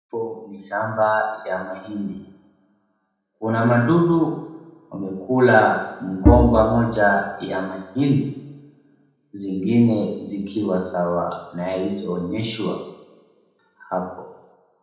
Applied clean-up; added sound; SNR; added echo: none; Bowed string instrument; -1 dB; reverberation time 0.8 s.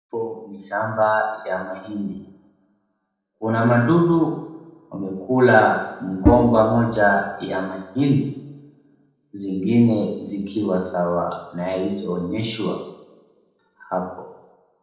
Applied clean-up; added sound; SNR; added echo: neural separator model SepFormer DNS4.